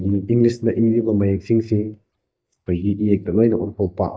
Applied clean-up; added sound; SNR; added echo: neural mask model DeepFilterNet 3.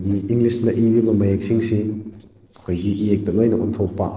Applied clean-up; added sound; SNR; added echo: neural separator model SepFormer DNS4.